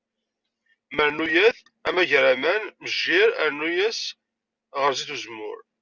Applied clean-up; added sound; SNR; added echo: none; none; none; none.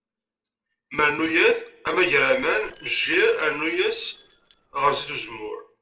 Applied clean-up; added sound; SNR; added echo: neural separator model SepFormer DNS4.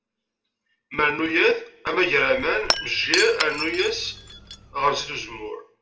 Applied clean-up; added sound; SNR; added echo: none; Shatter / Crushing; 7 dB; reverberation time 0.4 s.